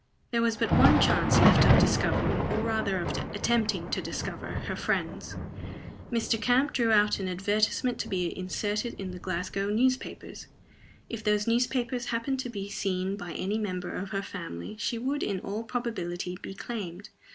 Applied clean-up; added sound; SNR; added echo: none; Thunder; 2 dB; none.